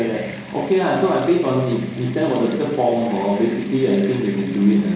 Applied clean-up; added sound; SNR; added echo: none; Bathtub (filling or washing) / Water tap, faucet; 18 dB; reverberation time 0.7 s.